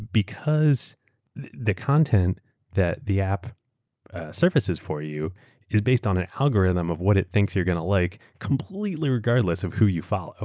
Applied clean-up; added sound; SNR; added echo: none; none; none; none.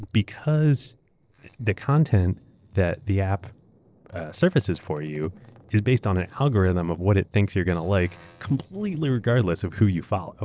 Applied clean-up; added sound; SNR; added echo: neural separator model SepFormer DNS4.